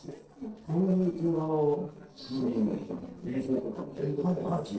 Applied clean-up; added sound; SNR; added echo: neural separator model SepFormer DNS4.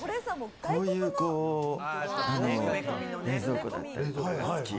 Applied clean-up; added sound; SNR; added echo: none; none; none; none.